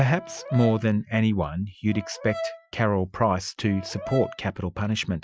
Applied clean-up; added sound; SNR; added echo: classical method Wiener filter.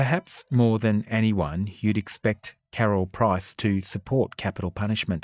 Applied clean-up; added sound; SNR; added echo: neural mask model DeepFilterNet 3.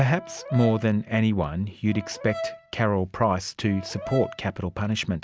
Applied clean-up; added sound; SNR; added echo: none; Brass instrument; 13 dB; none.